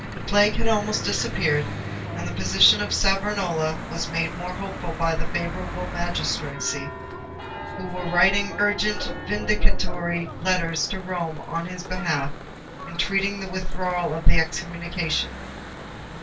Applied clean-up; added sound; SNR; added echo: none; Church bell / Traffic noise, roadway noise; 11 dB; reverberation time 0.2 s.